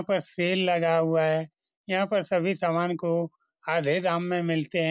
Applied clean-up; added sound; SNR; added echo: none; none; none; none.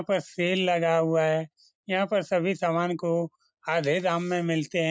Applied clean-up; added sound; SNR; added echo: neural mask model Resemble Enhance denoiser.